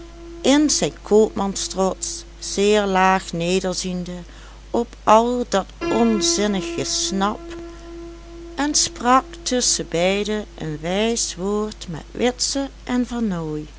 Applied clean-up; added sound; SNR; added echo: none; Piano; 15 dB; none.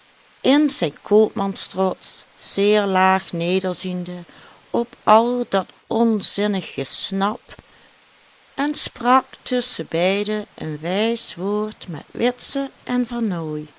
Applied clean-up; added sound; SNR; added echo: neural mask model Resemble Enhance denoiser.